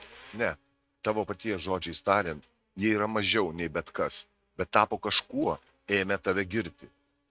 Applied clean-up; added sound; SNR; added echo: neural mask model RNNoise.